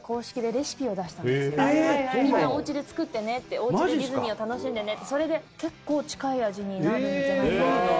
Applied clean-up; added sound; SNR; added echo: none; none; none; none.